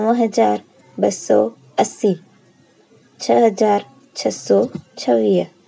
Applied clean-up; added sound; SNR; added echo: none; none; none; none.